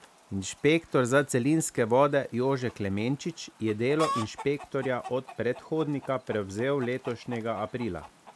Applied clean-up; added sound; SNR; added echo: none; Chicken, rooster; 15 dB; none.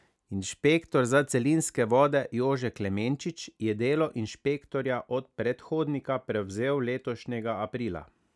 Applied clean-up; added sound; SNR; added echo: none; none; none; none.